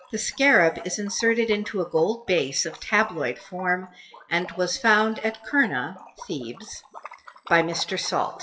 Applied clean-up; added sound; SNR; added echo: classical method WPE with log-MMSE.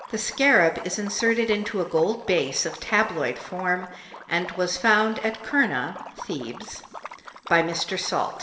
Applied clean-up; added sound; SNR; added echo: none; Liquid; 17 dB; reverberation time 2.8 s.